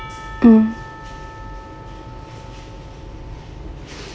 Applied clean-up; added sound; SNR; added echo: none; Church bell / Percussion; 19 dB; none.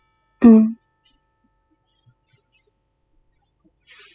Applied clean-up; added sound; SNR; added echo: classical method spectral subtraction.